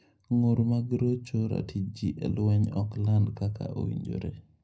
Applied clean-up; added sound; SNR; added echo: none; none; none; reverberation time 0.3 s.